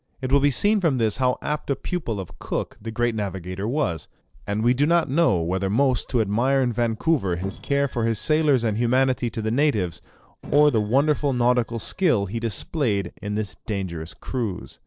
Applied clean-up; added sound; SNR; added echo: neural separator model SepFormer DNS4.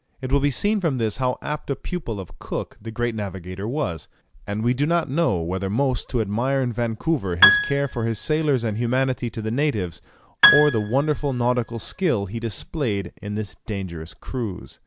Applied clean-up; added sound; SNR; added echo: none; Piano; 0 dB; none.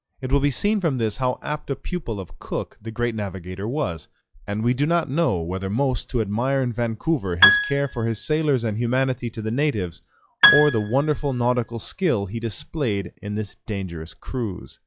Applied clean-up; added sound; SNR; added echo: classical method log-MMSE.